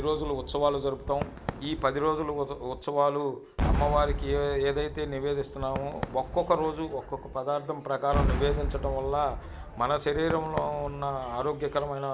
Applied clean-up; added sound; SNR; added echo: none; Cheering / Fireworks; 5 dB; none.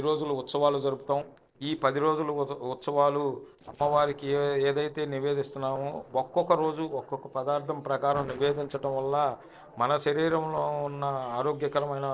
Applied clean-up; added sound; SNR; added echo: neural separator model SepFormer DNS4.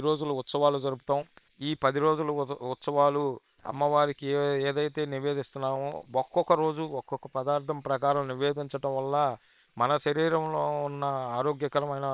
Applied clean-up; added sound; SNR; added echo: neural separator model SepFormer WHAM!.